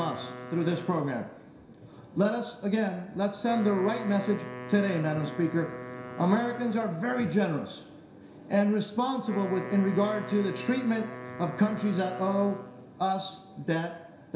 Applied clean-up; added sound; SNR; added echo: none; Wind instrument, woodwind instrument; 14 dB; reverberation time 0.7 s.